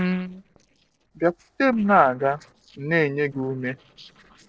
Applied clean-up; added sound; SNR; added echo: neural separator model SepFormer DNS4.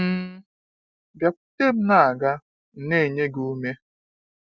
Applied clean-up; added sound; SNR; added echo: none; none; none; none.